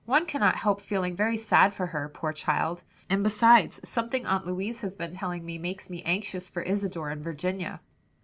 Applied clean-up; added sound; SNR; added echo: none; none; none; none.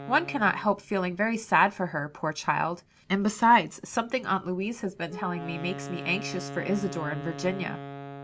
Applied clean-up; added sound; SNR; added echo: none; Wind instrument, woodwind instrument; 14 dB; none.